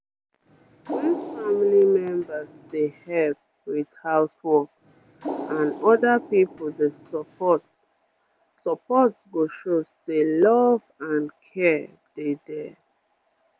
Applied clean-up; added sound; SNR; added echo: none; Water; 13 dB; none.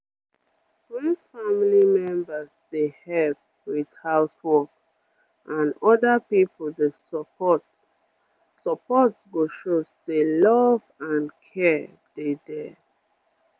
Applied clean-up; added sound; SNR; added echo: none; none; none; none.